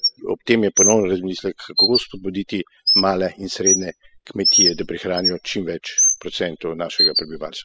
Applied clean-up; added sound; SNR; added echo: classical method spectral subtraction.